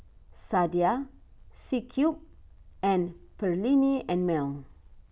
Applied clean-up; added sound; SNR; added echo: none; none; none; none.